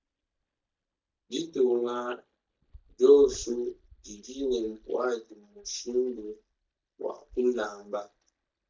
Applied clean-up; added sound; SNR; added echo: neural mask model DeepFilterNet 3.